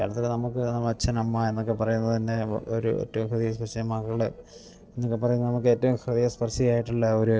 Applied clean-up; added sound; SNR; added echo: neural separator model SepFormer DNS4.